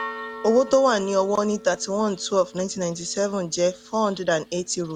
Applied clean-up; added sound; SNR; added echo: none; Church bell; 17 dB; none.